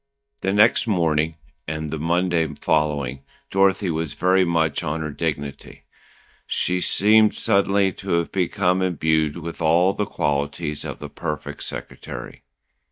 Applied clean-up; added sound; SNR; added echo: neural mask model DeepFilterNet 3.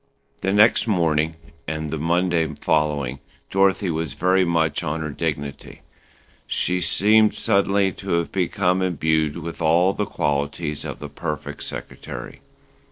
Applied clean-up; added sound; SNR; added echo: neural separator model SepFormer DNS4.